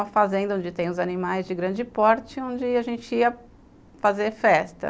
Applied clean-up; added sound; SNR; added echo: none; none; none; none.